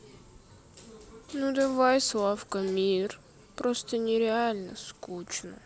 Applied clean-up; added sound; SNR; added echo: none; none; none; none.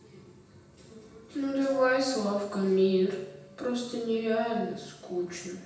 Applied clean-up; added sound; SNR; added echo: none; Doorbell; 17 dB; reverberation time 0.9 s.